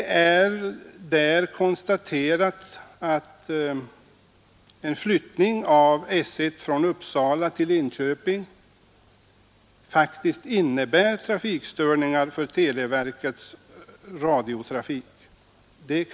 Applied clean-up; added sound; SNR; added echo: none; none; none; none.